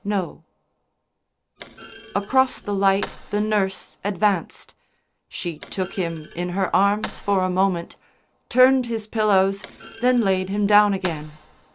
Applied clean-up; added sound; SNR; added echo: none; Thump, thud; 19 dB; none.